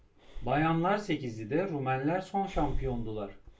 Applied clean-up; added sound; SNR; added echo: none; Breathing; 9 dB; reverberation time 0.2 s.